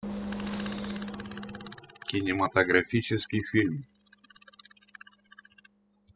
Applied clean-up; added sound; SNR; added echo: classical method spectral subtraction.